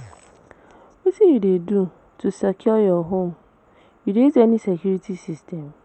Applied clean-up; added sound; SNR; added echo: none; none; none; none.